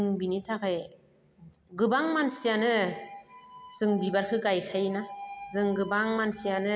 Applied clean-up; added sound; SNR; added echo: none; none; none; none.